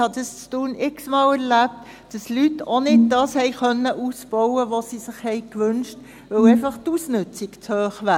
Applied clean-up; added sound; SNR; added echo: none; Brass instrument; -2 dB; none.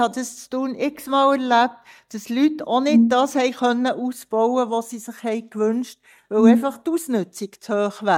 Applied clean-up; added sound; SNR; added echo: neural mask model DeepFilterNet 3.